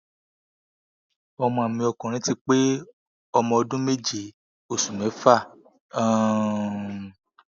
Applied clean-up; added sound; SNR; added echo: none; none; none; none.